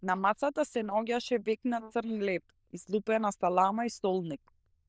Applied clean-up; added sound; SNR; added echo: neural diffusion model UNIVERSE++.